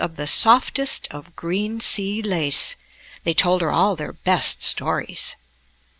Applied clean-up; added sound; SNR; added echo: none; none; none; none.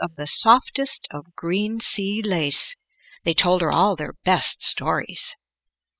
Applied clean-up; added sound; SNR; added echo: classical method spectral subtraction.